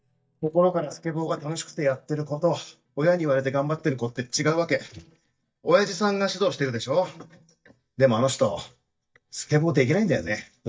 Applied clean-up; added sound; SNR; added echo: neural mask model DeepFilterNet 3.